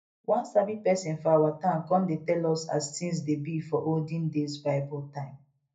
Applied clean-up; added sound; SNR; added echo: none; none; none; reverberation time 0.3 s.